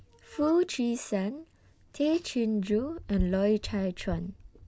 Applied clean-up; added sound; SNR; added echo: none; Bicycle; 13 dB; none.